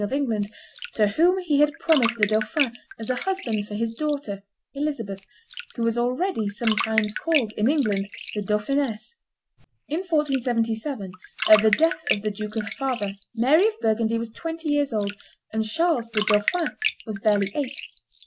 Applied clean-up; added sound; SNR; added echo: none; Bathtub (filling or washing); 9 dB; none.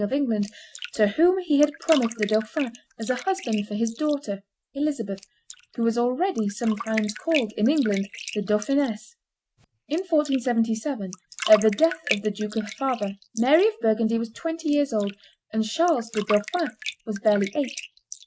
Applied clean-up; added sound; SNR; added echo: neural mask model RNNoise.